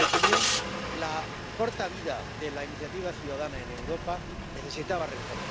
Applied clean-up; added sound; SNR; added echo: none; Engine starting; -3 dB; none.